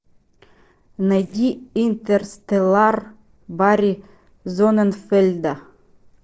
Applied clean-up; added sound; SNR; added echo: neural separator model SepFormer DNS4.